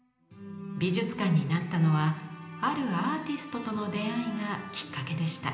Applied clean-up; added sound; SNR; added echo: none; none; none; reverberation time 0.9 s.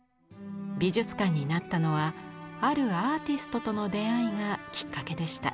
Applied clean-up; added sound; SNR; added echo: none; none; none; none.